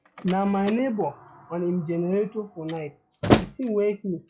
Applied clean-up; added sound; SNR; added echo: classical method log-MMSE.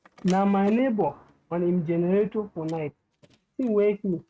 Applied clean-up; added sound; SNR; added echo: neural mask model RNNoise.